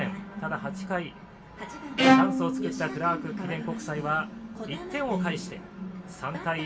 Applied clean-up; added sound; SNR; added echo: none; Bowed string instrument; -5 dB; reverberation time 0.2 s.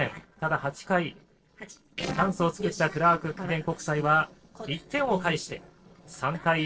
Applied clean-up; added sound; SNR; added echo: neural separator model SepFormer DNS4.